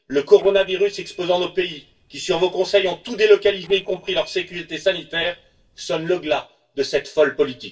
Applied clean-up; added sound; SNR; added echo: neural separator model SepFormer DNS4.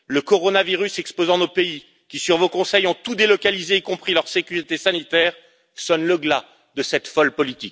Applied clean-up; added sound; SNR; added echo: none; none; none; none.